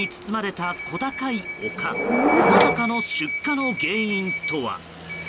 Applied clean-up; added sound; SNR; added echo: none; Subway, metro, underground / Door; -4 dB; none.